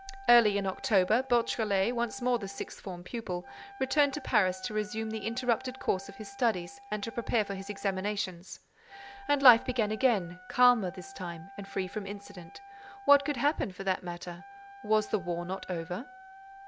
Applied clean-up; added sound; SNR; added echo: none; Wind instrument, woodwind instrument; 19 dB; none.